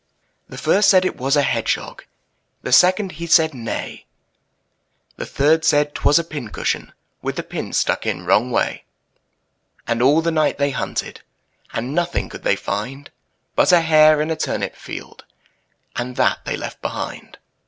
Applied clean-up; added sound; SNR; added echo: none; none; none; none.